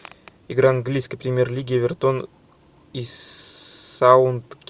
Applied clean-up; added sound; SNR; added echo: none; none; none; none.